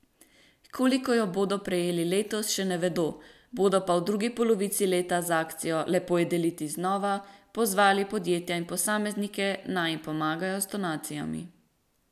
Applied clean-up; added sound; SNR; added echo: none; none; none; none.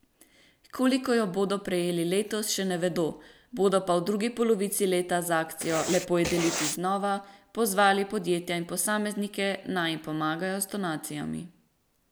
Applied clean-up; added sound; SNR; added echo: none; Writing; 5 dB; none.